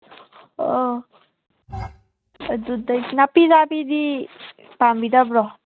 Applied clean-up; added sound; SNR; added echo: neural mask model RNNoise.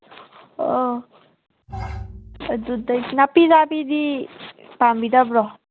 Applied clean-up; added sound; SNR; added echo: none; Bowed string instrument; 13 dB; none.